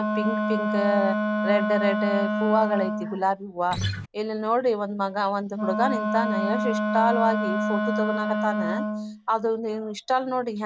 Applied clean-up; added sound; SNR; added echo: none; Acoustic guitar + Wind instrument, woodwind instrument; 1 dB; none.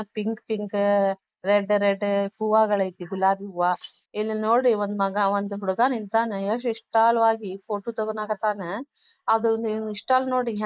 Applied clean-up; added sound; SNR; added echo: neural mask model Resemble Enhance denoiser.